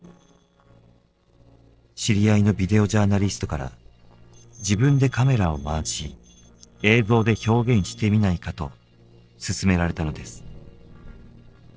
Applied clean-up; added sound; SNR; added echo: neural separator model SepFormer DNS4.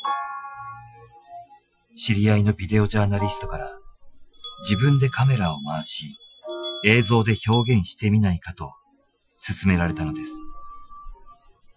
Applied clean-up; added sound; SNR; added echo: classical method Wiener filter.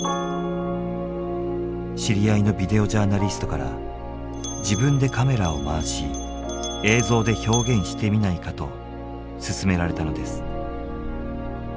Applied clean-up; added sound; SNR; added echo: none; Bell; 14 dB; none.